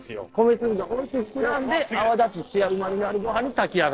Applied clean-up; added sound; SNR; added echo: neural separator model SepFormer DNS4.